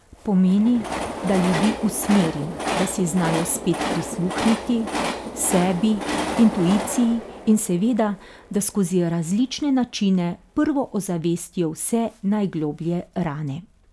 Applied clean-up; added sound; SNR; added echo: none; Train; 8 dB; none.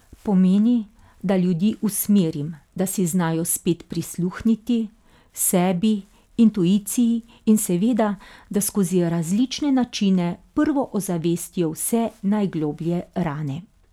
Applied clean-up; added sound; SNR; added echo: none; none; none; none.